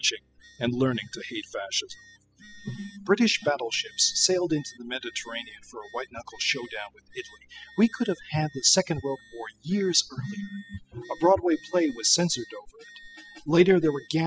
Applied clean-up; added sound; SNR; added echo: classical method spectral subtraction.